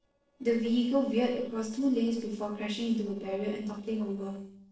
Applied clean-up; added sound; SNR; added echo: neural separator model SepFormer DNS4.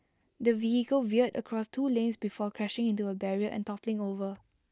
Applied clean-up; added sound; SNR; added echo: none; none; none; none.